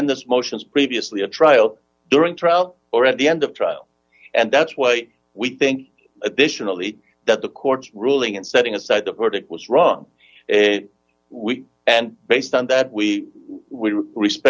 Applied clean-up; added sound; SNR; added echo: none; none; none; none.